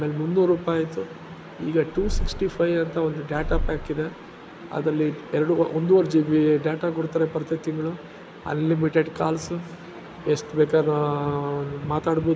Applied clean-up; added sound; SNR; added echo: none; Purr; 5 dB; none.